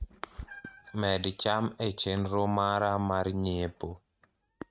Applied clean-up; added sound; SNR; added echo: neural mask model RNNoise.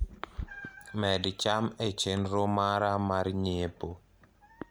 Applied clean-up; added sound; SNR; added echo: none; Meow; 14 dB; none.